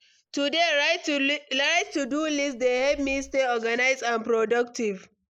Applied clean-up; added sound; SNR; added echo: neural mask model Resemble Enhance denoiser.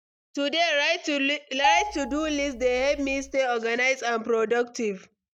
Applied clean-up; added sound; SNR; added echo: neural mask model DeepFilterNet 3.